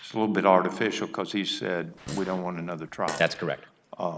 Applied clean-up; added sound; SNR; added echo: none; Fart; 14 dB; none.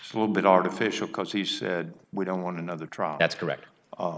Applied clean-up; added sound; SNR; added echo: none; none; none; none.